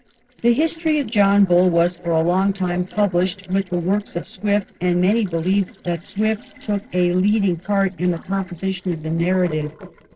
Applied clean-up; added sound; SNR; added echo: neural separator model SepFormer DNS4.